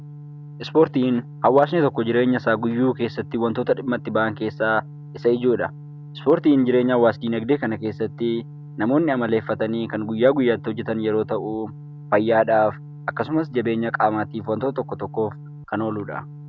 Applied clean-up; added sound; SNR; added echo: none; Organ; 16 dB; none.